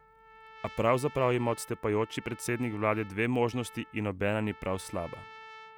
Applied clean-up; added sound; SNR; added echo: none; Trumpet; 19 dB; none.